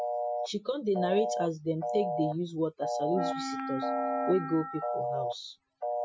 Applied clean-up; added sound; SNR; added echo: classical method Wiener filter.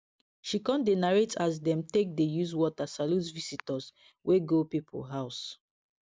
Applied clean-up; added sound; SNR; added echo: none; none; none; none.